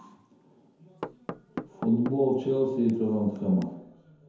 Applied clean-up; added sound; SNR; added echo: none; Knock / Wood; 14 dB; reverberation time 0.9 s.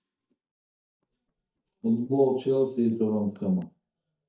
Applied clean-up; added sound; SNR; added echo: neural mask model DeepFilterNet 3.